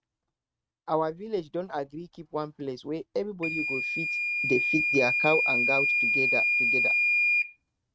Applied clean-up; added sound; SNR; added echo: neural mask model RNNoise.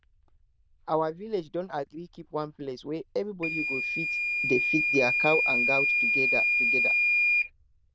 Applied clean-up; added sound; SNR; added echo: neural diffusion model UNIVERSE++.